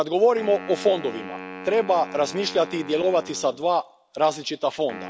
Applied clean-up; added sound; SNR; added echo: none; Wind instrument, woodwind instrument; 15 dB; none.